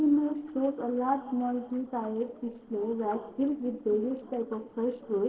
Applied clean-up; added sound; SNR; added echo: neural separator model SepFormer DNS4.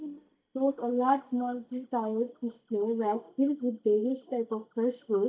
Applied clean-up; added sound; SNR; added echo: neural mask model DeepFilterNet 3.